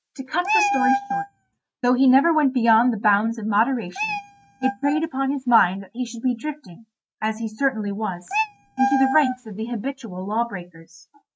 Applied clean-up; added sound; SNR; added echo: neural mask model RNNoise.